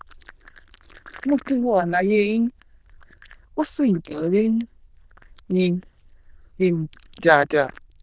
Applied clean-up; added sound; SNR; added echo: neural diffusion model UNIVERSE++.